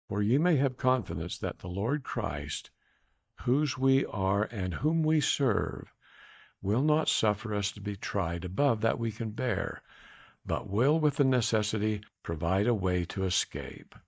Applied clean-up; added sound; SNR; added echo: neural mask model DeepFilterNet 3.